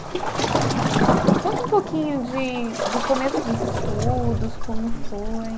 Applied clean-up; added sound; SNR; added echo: none; Waves, surf; -4 dB; none.